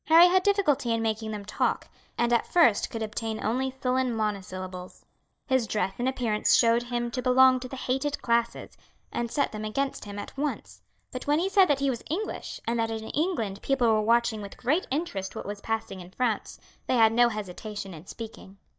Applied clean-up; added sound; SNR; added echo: neural mask model DeepFilterNet 3.